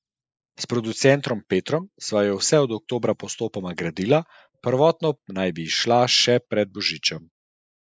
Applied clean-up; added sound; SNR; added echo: neural mask model Resemble Enhance denoiser.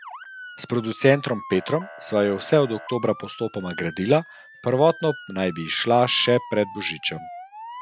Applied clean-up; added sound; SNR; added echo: none; Motor vehicle (road) / Siren; 17 dB; none.